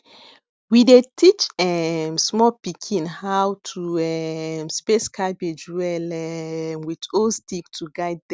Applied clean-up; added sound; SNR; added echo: none; none; none; none.